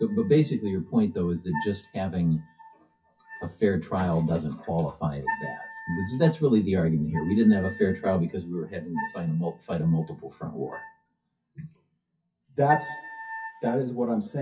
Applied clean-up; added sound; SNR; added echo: classical method WPE with log-MMSE.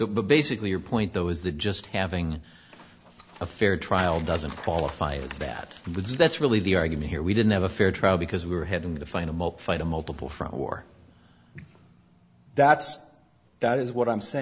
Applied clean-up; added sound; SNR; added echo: none; none; none; none.